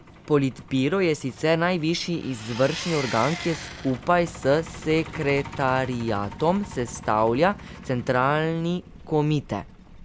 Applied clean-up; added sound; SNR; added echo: none; Truck + Engine; 14 dB; none.